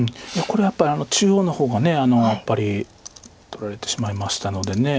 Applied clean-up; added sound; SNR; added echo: none; none; none; none.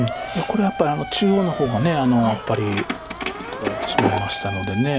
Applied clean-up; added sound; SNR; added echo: none; Keys jangling + Motor vehicle (road) / Siren; 6 dB; none.